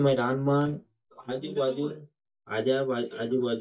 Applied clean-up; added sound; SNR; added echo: neural mask model DeepFilterNet 3.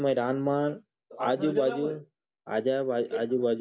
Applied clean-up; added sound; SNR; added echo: none; none; none; none.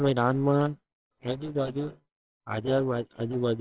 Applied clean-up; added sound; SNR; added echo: neural separator model SepFormer WHAMR!.